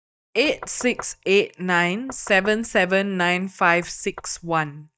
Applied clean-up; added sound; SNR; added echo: neural mask model DeepFilterNet 3.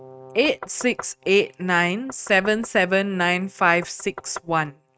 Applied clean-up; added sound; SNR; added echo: neural mask model RNNoise.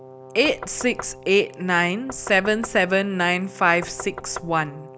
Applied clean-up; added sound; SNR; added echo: none; Knock + Brass instrument; 16 dB; none.